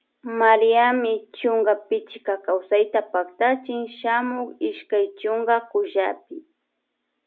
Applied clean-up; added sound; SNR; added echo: none; none; none; none.